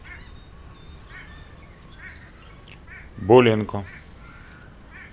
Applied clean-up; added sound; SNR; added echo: none; Bird; 19 dB; none.